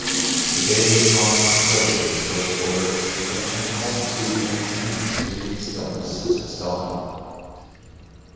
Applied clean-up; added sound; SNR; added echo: none; Sink (filling or washing) / Water tap, faucet; -2 dB; reverberation time 2.2 s.